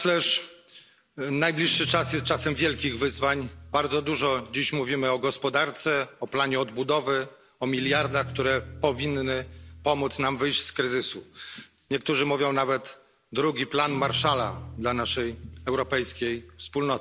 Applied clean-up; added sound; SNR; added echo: none; Guitar; 16 dB; none.